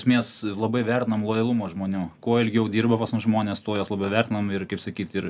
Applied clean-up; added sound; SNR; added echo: none; none; none; none.